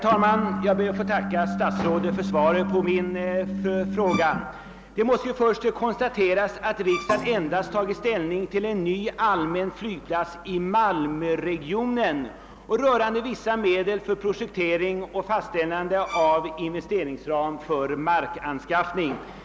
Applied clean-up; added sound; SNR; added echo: none; Percussion + Bowed string instrument; 14 dB; none.